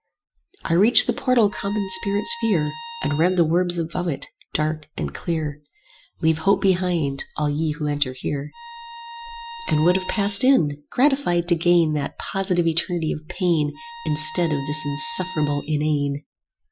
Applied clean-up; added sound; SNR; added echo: classical method Wiener filter.